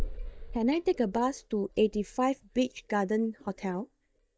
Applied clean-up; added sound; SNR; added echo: neural mask model DeepFilterNet 3.